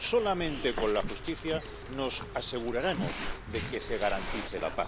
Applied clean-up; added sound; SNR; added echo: none; Bird + Dog; 5 dB; none.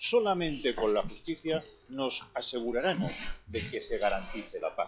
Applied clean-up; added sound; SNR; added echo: classical method log-MMSE.